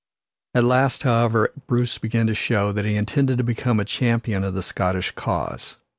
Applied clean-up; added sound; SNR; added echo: none; none; none; none.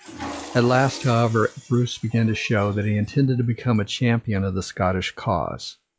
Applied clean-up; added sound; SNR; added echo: classical method log-MMSE.